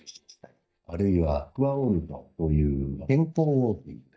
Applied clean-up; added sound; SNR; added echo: neural mask model DeepFilterNet 3.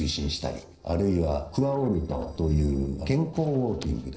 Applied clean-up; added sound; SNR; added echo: neural separator model SepFormer DNS4.